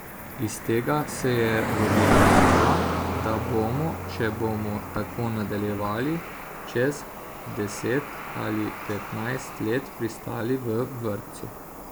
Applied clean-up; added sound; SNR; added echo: none; Cricket; -1 dB; none.